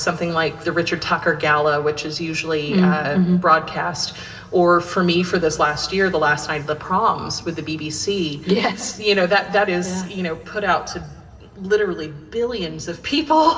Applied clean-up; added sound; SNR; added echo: none; none; none; reverberation time 2.8 s.